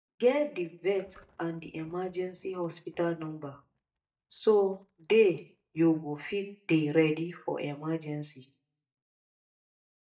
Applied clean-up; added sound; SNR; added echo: neural mask model DeepFilterNet 3.